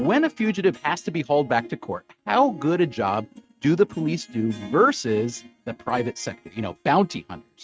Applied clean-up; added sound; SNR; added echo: neural mask model RNNoise.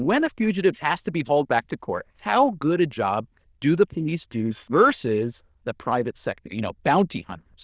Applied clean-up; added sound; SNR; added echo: neural diffusion model UNIVERSE++.